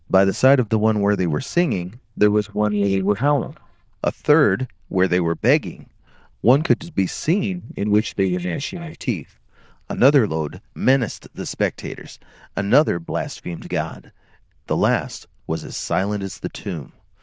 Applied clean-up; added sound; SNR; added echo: neural diffusion model UNIVERSE++.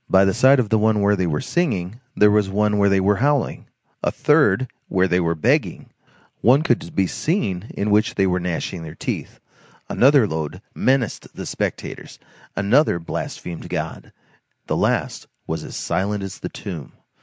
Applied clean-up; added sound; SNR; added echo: none; none; none; none.